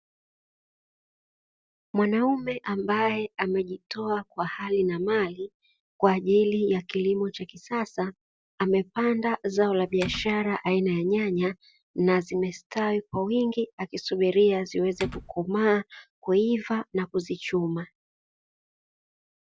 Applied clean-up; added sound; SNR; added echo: none; Typing; 11 dB; none.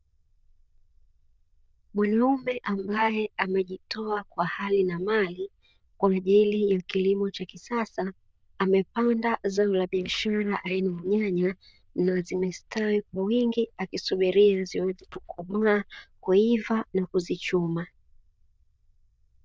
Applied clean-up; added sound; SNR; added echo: neural diffusion model UNIVERSE++.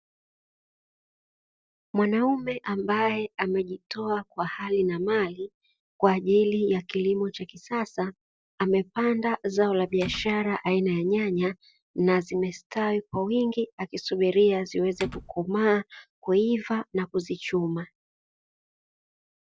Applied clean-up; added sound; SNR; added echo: neural separator model SepFormer DNS4.